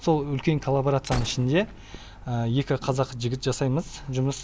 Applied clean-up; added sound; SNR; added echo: none; Gunshot, gunfire; 14 dB; none.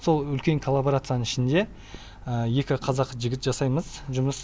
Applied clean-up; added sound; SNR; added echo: none; none; none; none.